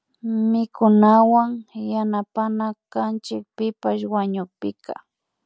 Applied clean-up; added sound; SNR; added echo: none; none; none; none.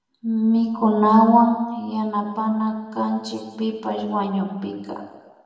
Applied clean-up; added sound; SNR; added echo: none; none; none; reverberation time 1.2 s.